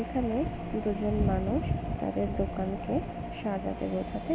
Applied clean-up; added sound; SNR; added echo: none; Bass drum; 17 dB; none.